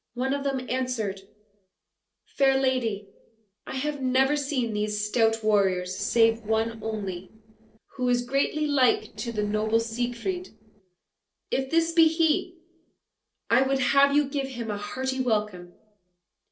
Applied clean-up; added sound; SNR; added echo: neural separator model SepFormer DNS4.